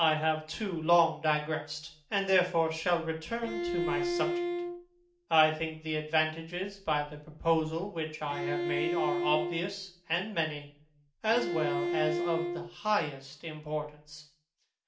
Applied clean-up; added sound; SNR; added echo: none; Bowed string instrument; 2 dB; reverberation time 0.4 s.